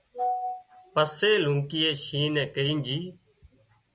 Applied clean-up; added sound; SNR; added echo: none; none; none; none.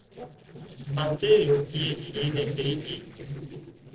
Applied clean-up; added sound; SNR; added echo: neural separator model SepFormer DNS4.